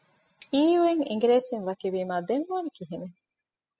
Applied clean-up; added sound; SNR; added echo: classical method spectral subtraction.